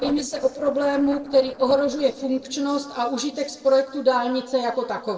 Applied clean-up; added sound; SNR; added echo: neural separator model SepFormer DNS4.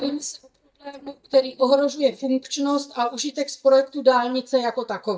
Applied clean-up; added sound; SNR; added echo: neural mask model DeepFilterNet 3.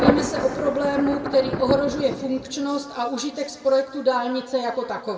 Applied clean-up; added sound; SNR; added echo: none; Thunder; 5 dB; reverberation time 1.2 s.